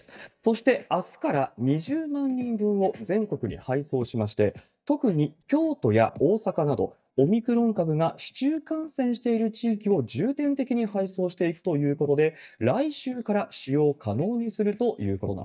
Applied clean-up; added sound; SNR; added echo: neural mask model DeepFilterNet 3.